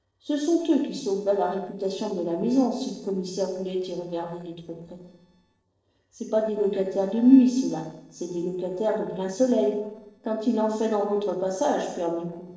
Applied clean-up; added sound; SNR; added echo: neural separator model SepFormer DNS4.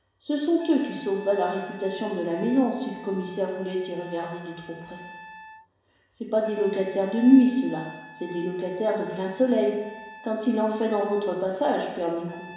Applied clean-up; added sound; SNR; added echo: none; Trumpet; 19 dB; reverberation time 1.0 s.